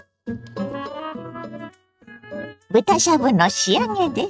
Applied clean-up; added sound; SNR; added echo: neural mask model RNNoise.